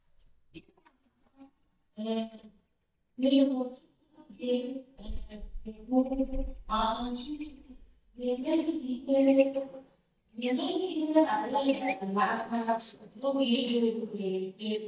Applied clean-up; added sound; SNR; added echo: neural mask model DeepFilterNet 3.